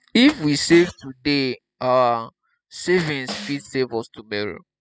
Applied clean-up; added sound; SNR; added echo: classical method spectral subtraction.